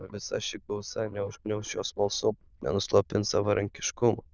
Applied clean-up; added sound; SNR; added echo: neural diffusion model UNIVERSE++.